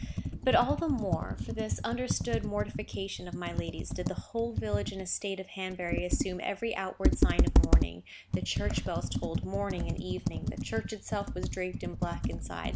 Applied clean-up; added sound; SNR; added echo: none; Computer keyboard; -3 dB; none.